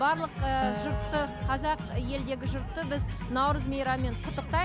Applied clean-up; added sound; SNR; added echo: none; Acoustic guitar; 12 dB; none.